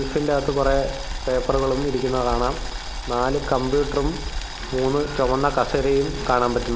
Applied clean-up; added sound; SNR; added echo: none; Boiling; 7 dB; none.